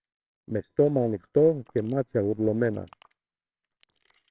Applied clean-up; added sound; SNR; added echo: neural separator model SepFormer WHAMR!.